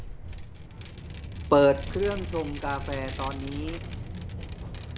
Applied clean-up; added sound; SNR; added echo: none; Vehicle; 7 dB; none.